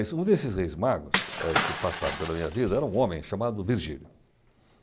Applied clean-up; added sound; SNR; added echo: none; Shatter / Crushing; 2 dB; none.